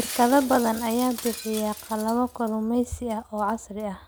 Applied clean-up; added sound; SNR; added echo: none; Shatter; 14 dB; none.